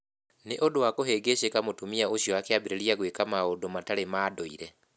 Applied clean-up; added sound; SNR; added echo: none; none; none; none.